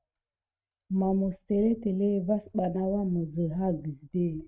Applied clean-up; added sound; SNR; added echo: neural mask model RNNoise.